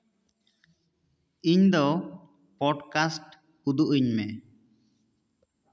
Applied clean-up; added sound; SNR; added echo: none; none; none; none.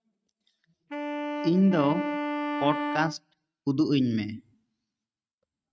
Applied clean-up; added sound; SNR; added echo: neural mask model RNNoise.